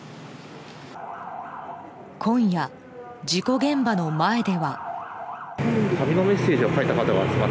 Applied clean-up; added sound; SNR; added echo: none; none; none; none.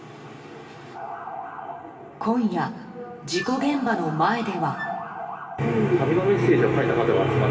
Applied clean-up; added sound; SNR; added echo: none; Wind instrument, woodwind instrument; 18 dB; reverberation time 1.6 s.